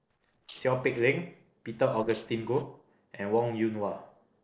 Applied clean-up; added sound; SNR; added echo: neural separator model SepFormer DNS4.